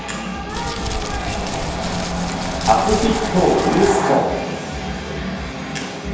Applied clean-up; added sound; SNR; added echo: none; Crumpling, crinkling; 8 dB; reverberation time 1.2 s.